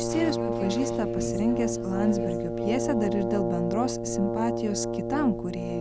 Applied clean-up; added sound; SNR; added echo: none; Brass instrument; 0 dB; none.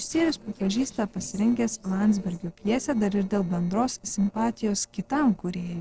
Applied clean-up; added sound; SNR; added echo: neural separator model SepFormer DNS4.